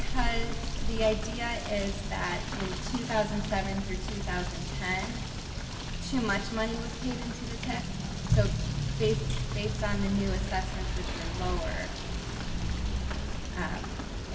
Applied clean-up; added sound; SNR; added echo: none; Motor vehicle (road) / Rain; -2 dB; reverberation time 1.5 s.